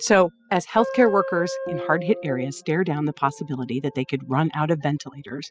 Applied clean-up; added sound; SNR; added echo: classical method spectral subtraction.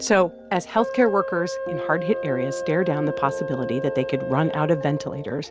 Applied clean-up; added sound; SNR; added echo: none; Wind instrument, woodwind instrument; 7 dB; none.